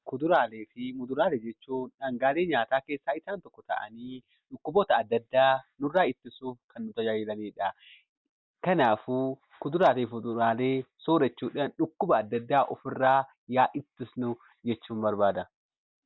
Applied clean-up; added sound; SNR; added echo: none; none; none; none.